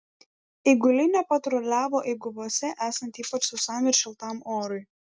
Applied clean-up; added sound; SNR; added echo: none; none; none; none.